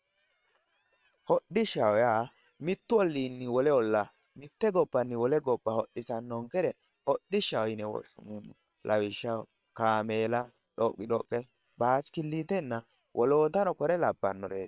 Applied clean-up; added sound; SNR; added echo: neural separator model SepFormer WHAM!.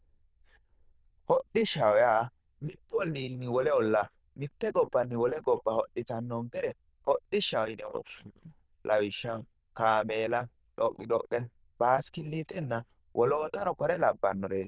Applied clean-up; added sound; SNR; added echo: neural diffusion model UNIVERSE++.